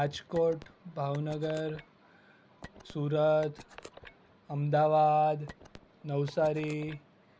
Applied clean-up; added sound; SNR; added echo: none; Telephone; 20 dB; none.